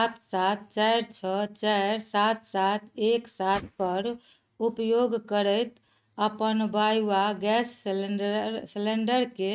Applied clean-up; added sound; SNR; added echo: neural mask model RNNoise.